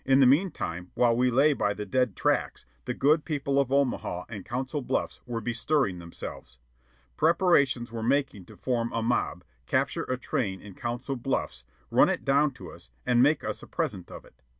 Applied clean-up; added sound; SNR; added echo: none; none; none; none.